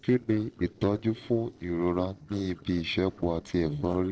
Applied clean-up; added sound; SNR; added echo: neural separator model SepFormer DNS4.